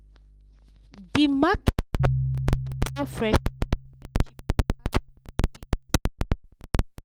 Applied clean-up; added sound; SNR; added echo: none; Piano; 6 dB; none.